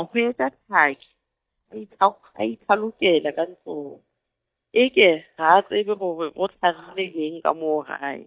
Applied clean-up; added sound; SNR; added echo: neural mask model DeepFilterNet 3.